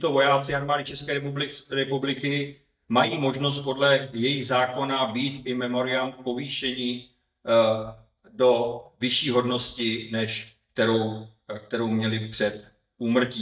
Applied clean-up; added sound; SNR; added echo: neural mask model DeepFilterNet 3.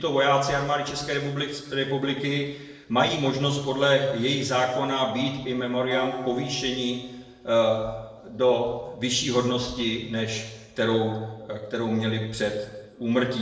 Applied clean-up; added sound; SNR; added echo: neural separator model SepFormer DNS4.